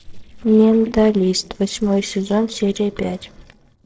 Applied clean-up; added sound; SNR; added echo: neural separator model SepFormer DNS4.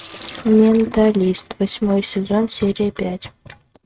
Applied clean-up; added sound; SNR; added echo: neural mask model RNNoise.